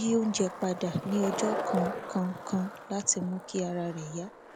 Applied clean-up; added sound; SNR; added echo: none; Skateboard; 7 dB; none.